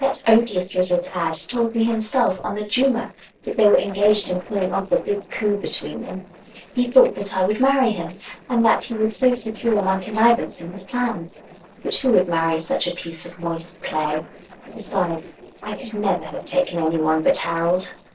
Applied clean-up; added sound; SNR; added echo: neural separator model SepFormer DNS4.